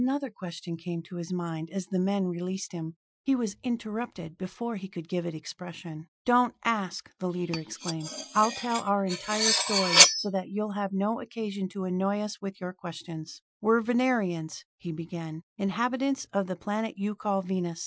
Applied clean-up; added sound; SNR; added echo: classical method Wiener filter.